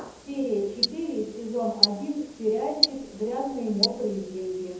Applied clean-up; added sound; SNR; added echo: none; Tick-tock; 2 dB; reverberation time 2.0 s.